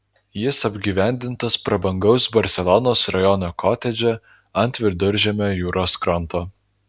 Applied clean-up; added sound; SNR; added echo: none; none; none; none.